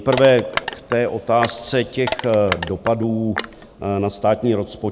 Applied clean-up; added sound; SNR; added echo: none; Crushing; 9 dB; none.